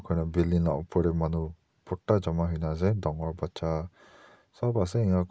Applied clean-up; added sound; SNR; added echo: none; none; none; none.